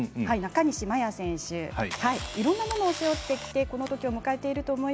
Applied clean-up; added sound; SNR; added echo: none; Camera; 12 dB; none.